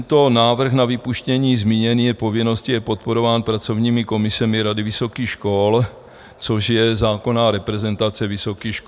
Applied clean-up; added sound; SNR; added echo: none; none; none; none.